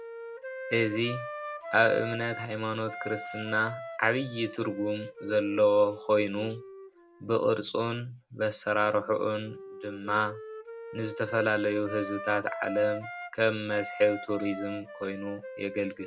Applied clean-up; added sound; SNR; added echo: none; Wind instrument, woodwind instrument; 11 dB; none.